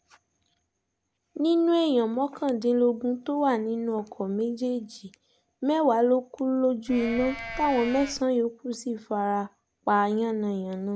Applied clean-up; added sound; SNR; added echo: none; Livestock, farm animals, working animals; 10 dB; none.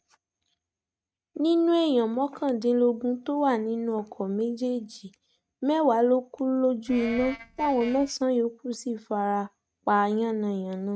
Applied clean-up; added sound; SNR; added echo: neural mask model RNNoise.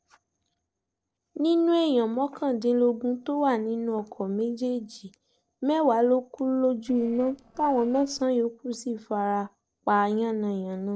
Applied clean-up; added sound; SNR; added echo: neural separator model SepFormer DNS4.